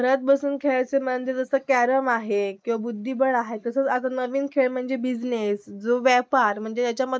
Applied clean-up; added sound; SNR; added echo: neural mask model Resemble Enhance denoiser.